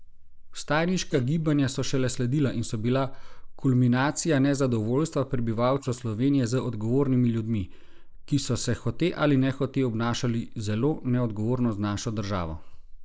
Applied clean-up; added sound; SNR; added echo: neural mask model Resemble Enhance denoiser.